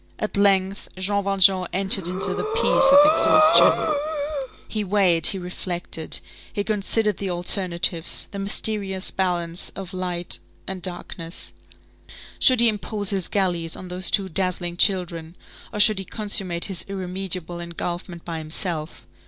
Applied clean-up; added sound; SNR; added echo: none; Breathing; -4 dB; none.